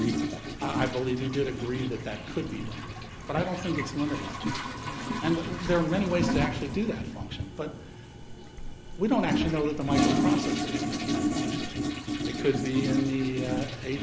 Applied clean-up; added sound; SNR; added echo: none; Toilet flush; 0 dB; none.